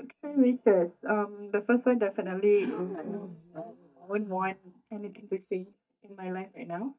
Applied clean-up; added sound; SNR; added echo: neural mask model DeepFilterNet 3.